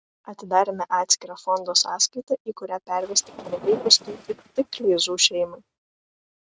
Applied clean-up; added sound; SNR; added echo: neural mask model RNNoise.